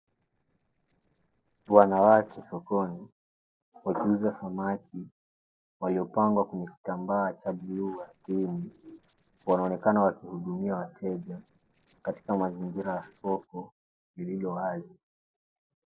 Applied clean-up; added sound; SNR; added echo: neural separator model SepFormer DNS4.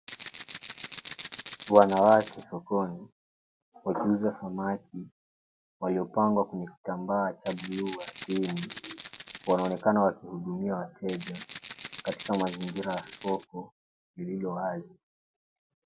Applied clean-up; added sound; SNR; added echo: none; Rattle (instrument); 6 dB; none.